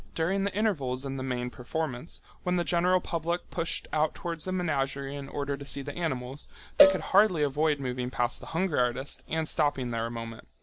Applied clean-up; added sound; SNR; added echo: none; Cowbell; 0 dB; none.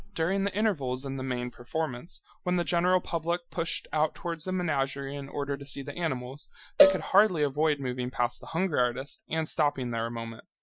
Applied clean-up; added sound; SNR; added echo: classical method Wiener filter.